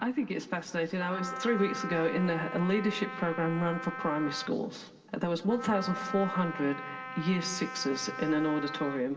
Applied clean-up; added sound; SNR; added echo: none; Wind instrument, woodwind instrument; 10 dB; reverberation time 1.7 s.